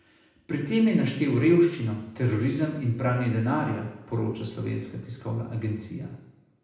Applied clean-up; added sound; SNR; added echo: none; none; none; reverberation time 0.8 s.